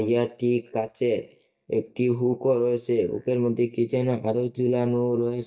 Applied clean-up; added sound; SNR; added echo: neural mask model DeepFilterNet 3.